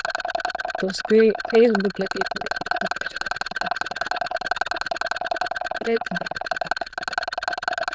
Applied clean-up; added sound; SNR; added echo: neural diffusion model UNIVERSE++.